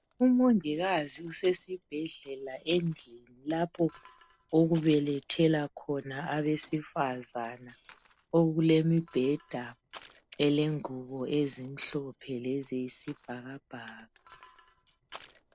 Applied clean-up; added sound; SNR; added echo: neural separator model SepFormer DNS4.